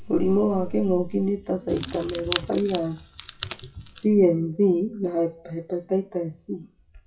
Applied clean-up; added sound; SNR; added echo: classical method WPE with log-MMSE.